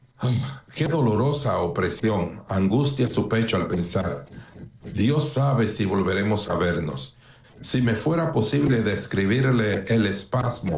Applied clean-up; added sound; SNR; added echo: neural separator model SepFormer DNS4.